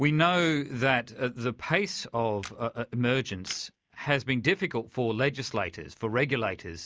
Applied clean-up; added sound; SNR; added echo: neural mask model DeepFilterNet 3.